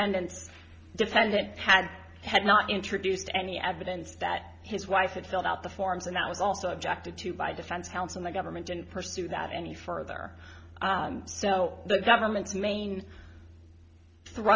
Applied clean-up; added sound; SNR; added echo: none; none; none; none.